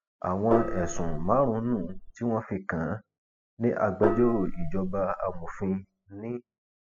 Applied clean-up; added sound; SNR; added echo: classical method spectral subtraction.